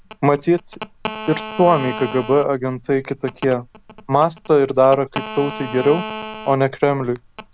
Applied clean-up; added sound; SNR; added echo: none; Telephone; 13 dB; none.